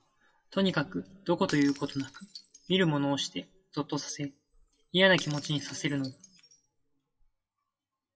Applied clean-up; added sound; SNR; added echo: classical method WPE with log-MMSE.